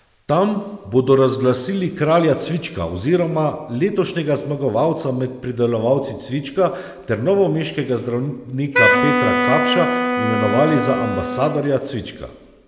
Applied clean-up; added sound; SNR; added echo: none; Wind instrument, woodwind instrument; 0 dB; none.